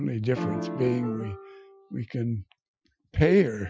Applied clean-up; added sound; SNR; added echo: classical method Wiener filter.